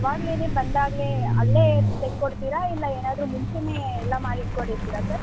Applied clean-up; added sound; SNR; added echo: none; Truck; -3 dB; none.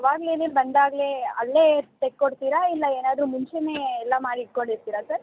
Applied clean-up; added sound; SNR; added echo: none; none; none; none.